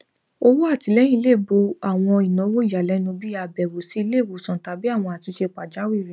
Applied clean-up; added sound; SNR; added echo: none; none; none; none.